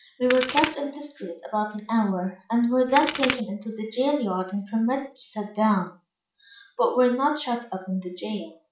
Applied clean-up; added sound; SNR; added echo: none; Crack; 0 dB; reverberation time 0.4 s.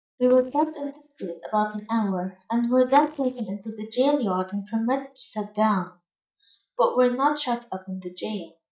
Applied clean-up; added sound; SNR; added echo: neural mask model DeepFilterNet 3.